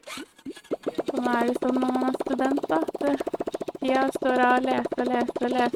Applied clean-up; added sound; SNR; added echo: neural mask model RNNoise.